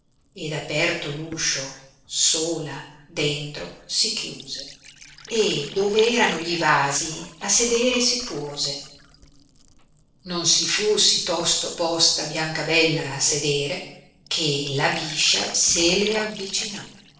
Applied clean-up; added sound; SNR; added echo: neural separator model SepFormer DNS4.